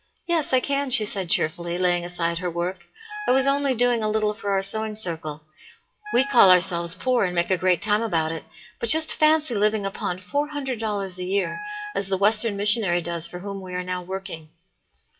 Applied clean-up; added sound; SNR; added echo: classical method WPE with log-MMSE.